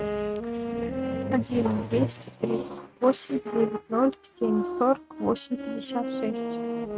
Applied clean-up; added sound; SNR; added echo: neural mask model RNNoise.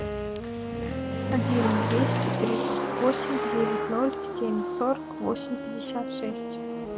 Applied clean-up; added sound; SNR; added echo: none; Motor vehicle (road) + Wind instrument, woodwind instrument; -1 dB; none.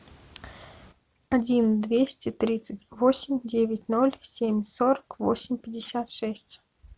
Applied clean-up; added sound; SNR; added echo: none; none; none; none.